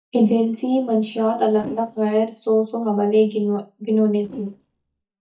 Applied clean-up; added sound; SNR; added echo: neural mask model DeepFilterNet 3.